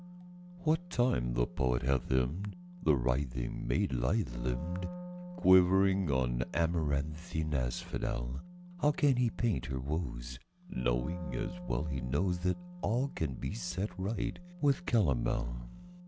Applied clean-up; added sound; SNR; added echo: none; Wind instrument, woodwind instrument; 15 dB; none.